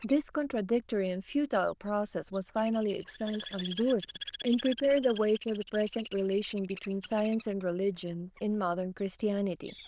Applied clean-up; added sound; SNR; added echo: neural diffusion model UNIVERSE++.